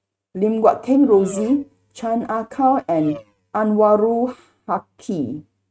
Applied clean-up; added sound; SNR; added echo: neural mask model RNNoise.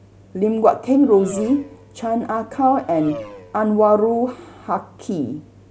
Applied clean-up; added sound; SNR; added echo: none; Race car, auto racing; 18 dB; none.